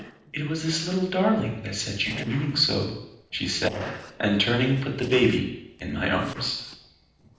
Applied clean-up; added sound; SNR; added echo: neural separator model SepFormer DNS4.